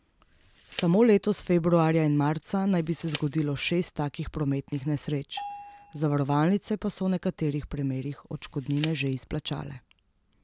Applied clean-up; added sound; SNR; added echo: none; Tick + Bell; 16 dB; none.